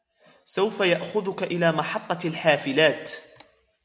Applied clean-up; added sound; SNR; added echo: none; none; none; none.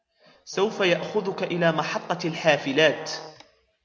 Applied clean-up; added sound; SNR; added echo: none; Brass instrument; 16 dB; none.